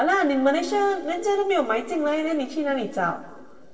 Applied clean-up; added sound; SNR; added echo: neural separator model SepFormer DNS4.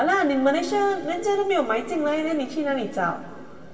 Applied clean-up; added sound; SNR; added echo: none; Mechanisms / Bicycle; 19 dB; reverberation time 2.4 s.